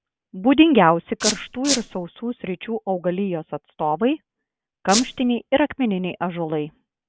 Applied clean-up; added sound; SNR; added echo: none; Squeak; 4 dB; none.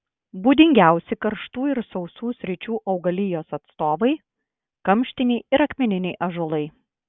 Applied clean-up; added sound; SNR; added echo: none; none; none; none.